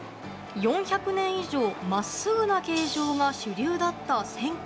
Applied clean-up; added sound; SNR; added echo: none; Train; 15 dB; none.